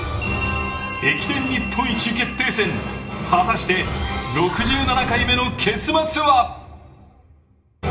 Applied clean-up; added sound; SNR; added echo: none; Animal; 12 dB; reverberation time 0.8 s.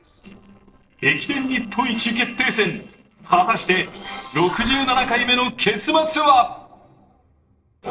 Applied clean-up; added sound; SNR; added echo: neural separator model SepFormer DNS4.